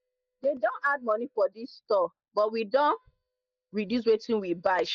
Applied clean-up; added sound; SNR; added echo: neural mask model DeepFilterNet 3.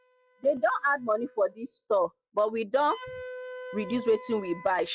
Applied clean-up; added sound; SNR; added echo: classical method log-MMSE.